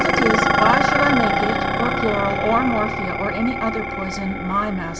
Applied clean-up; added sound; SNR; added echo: none; Dishes, pots, and pans; -2 dB; none.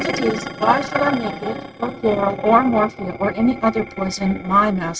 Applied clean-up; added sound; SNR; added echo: neural mask model RNNoise.